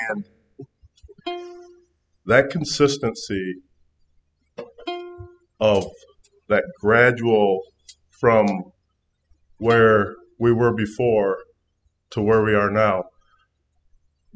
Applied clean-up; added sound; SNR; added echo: classical method spectral subtraction.